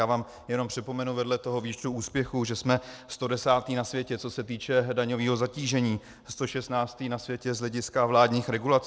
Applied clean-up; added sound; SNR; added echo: none; none; none; none.